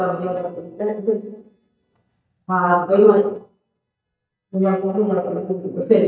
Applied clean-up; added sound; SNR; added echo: neural mask model DeepFilterNet 3.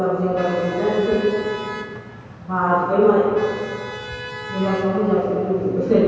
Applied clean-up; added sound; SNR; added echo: none; Motor vehicle (road); 13 dB; reverberation time 2.2 s.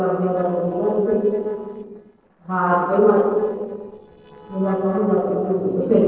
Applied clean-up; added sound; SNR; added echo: neural separator model SepFormer DNS4.